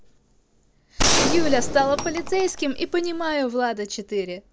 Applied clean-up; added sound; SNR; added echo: none; Gunshot, gunfire; -1 dB; none.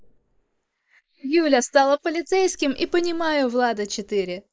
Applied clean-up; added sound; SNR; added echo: neural mask model Resemble Enhance denoiser.